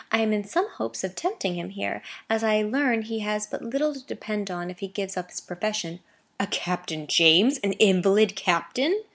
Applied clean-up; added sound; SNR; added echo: none; none; none; none.